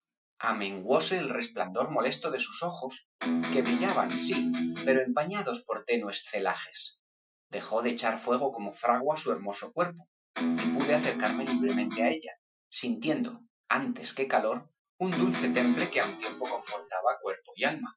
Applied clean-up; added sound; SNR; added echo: classical method Wiener filter.